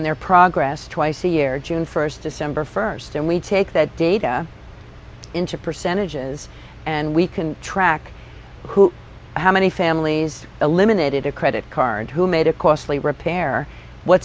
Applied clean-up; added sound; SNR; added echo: none; none; none; none.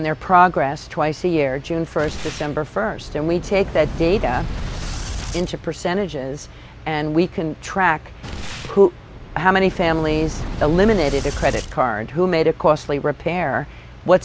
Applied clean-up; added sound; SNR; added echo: none; Boom; 11 dB; none.